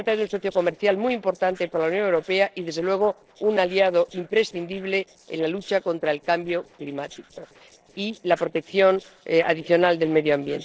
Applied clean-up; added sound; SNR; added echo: neural separator model SepFormer DNS4.